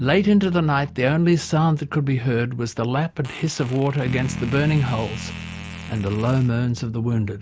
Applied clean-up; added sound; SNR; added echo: none; Fart + Bass guitar; 14 dB; none.